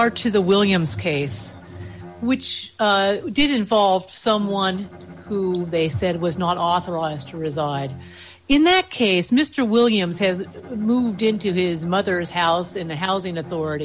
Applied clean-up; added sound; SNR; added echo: none; Bowed string instrument; 20 dB; none.